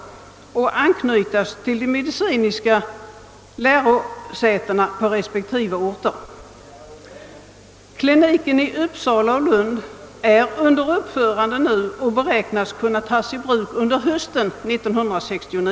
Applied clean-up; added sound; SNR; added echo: none; none; none; none.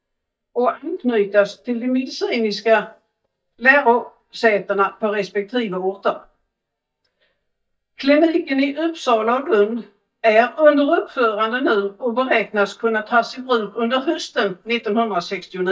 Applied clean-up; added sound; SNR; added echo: neural mask model DeepFilterNet 3.